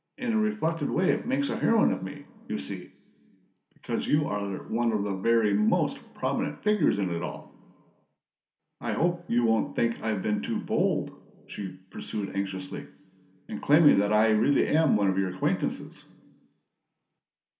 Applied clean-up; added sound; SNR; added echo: none; none; none; reverberation time 2.8 s.